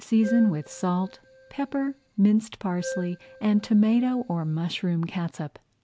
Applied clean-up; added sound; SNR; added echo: none; Keyboard (musical); 16 dB; none.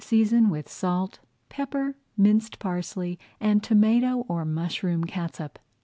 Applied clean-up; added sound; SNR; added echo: none; none; none; none.